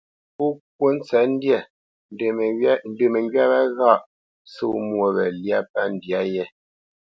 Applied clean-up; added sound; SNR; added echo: none; none; none; none.